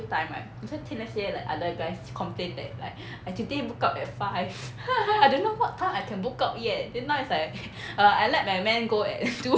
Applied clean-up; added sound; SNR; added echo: none; none; none; none.